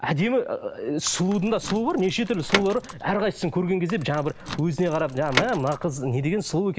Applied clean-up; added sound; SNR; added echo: none; Door / Car; 9 dB; none.